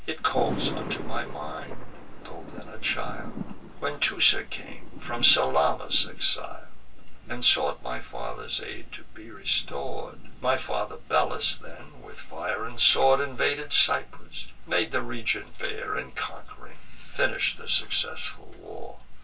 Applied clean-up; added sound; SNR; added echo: none; Thunder; 16 dB; reverberation time 0.2 s.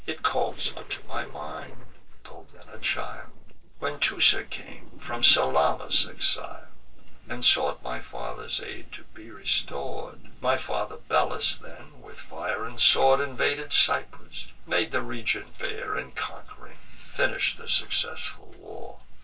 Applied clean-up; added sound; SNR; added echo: neural separator model SepFormer DNS4.